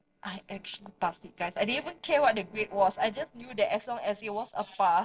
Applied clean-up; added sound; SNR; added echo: neural separator model SepFormer DNS4.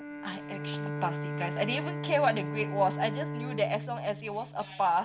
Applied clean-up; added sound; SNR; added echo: none; Bowed string instrument; 5 dB; reverberation time 0.3 s.